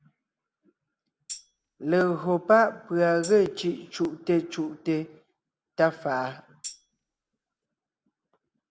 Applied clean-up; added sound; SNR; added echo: none; Tambourine; 17 dB; none.